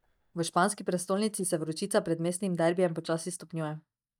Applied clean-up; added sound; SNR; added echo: neural mask model DeepFilterNet 3.